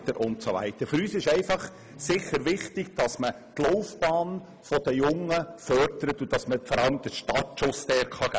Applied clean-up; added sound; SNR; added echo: none; none; none; none.